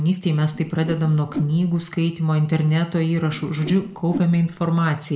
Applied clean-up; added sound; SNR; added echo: none; Whoosh, swoosh, swish; 13 dB; reverberation time 0.6 s.